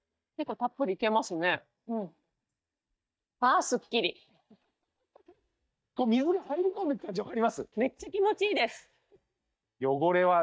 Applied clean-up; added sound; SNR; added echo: neural mask model DeepFilterNet 3.